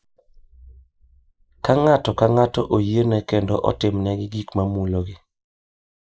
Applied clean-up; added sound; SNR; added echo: neural mask model Resemble Enhance denoiser.